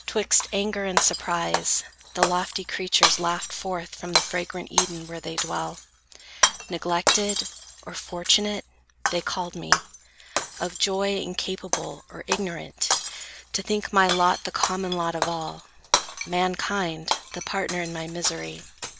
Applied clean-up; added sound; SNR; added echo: none; Shatter; 2 dB; none.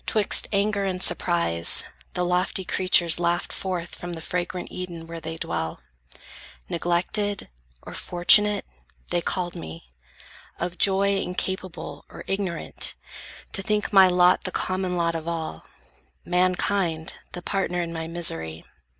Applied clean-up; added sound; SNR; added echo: none; none; none; none.